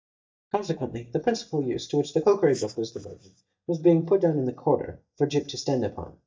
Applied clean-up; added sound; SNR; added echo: neural mask model DeepFilterNet 3.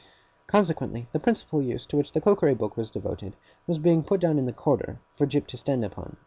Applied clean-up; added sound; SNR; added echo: none; none; none; none.